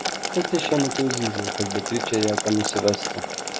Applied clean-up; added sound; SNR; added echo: none; Boiling; 3 dB; none.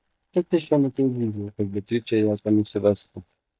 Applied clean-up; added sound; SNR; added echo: neural mask model DeepFilterNet 3.